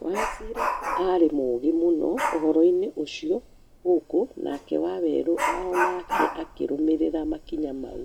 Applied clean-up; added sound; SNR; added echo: none; Dog; 7 dB; none.